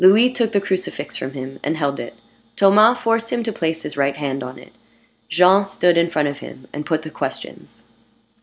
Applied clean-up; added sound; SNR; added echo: none; none; none; none.